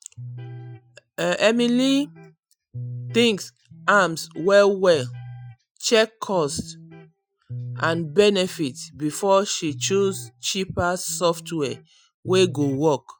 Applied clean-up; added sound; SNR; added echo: classical method Wiener filter.